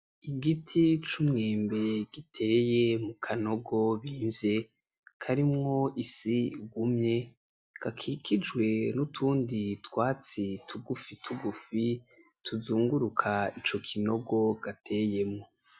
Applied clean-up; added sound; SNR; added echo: none; none; none; none.